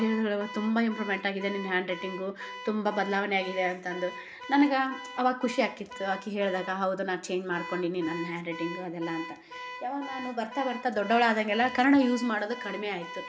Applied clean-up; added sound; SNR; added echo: none; Alarm / Car; 14 dB; reverberation time 0.2 s.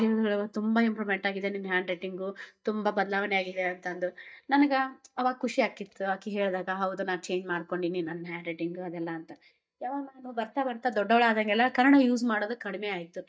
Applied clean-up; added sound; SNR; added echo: neural mask model DeepFilterNet 3.